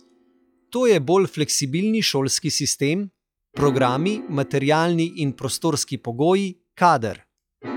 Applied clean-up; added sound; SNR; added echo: classical method log-MMSE.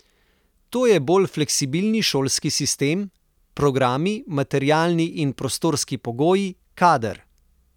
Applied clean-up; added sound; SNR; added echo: none; none; none; none.